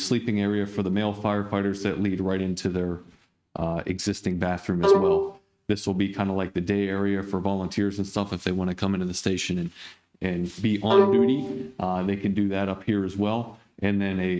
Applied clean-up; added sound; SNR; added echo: neural mask model RNNoise.